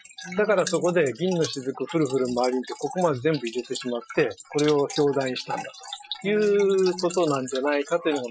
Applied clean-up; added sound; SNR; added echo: classical method Wiener filter.